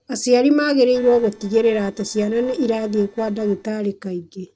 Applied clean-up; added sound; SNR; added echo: neural separator model SepFormer DNS4.